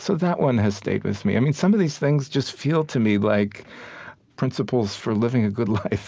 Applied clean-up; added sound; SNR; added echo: none; none; none; none.